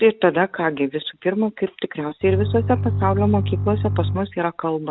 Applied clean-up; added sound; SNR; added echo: none; Bowed string instrument; 2 dB; none.